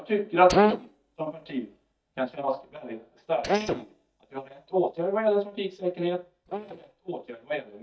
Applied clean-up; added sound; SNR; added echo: neural mask model DeepFilterNet 3.